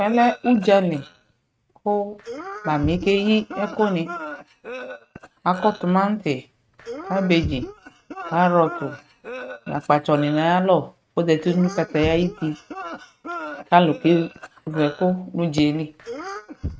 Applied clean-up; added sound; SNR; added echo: neural mask model RNNoise.